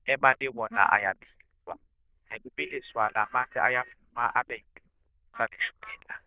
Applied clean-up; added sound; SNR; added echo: neural diffusion model UNIVERSE++.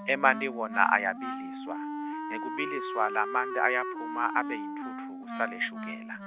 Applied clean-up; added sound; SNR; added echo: none; Wind instrument, woodwind instrument; 5 dB; none.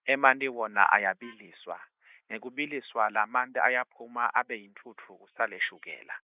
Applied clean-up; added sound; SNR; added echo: neural mask model Resemble Enhance denoiser.